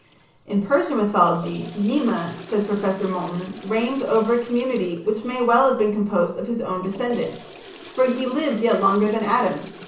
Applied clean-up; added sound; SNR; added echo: none; Toilet flush / Water; 18 dB; reverberation time 0.8 s.